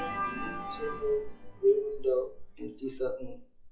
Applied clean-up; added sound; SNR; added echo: classical method log-MMSE.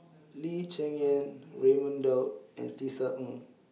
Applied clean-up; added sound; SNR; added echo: none; none; none; none.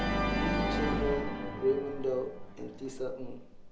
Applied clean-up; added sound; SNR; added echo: none; Organ; -2 dB; none.